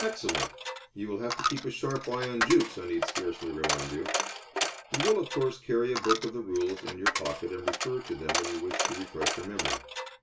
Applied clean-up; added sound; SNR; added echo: none; Coin (dropping); 2 dB; reverberation time 0.2 s.